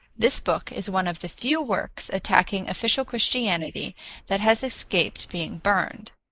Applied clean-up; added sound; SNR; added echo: neural mask model Resemble Enhance denoiser.